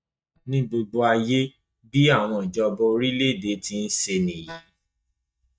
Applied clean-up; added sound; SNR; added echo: neural mask model DeepFilterNet 3.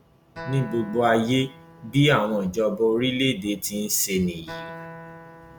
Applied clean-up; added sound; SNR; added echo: none; Acoustic guitar; 18 dB; none.